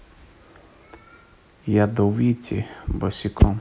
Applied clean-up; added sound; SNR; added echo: none; none; none; none.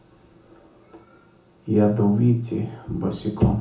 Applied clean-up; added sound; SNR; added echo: none; none; none; reverberation time 0.7 s.